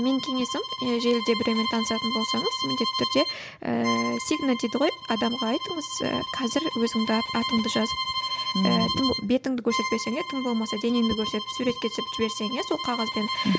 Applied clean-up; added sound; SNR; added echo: none; Bowed string instrument; 5 dB; none.